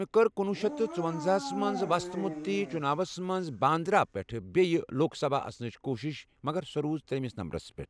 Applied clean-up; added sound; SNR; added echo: none; Dog; 10 dB; none.